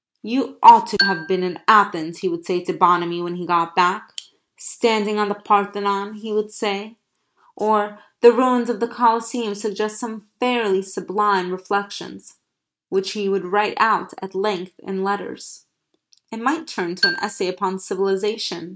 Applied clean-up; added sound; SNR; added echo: neural mask model RNNoise.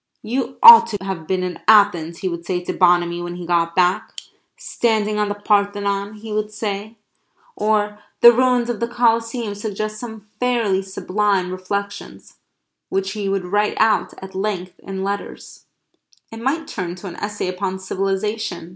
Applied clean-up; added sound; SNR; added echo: none; none; none; none.